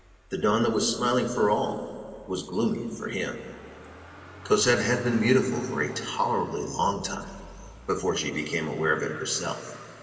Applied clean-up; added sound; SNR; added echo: none; Motor vehicle (road); 19 dB; reverberation time 2.6 s.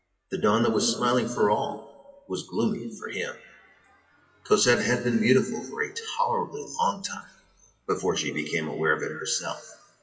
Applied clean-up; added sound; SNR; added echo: classical method WPE with log-MMSE.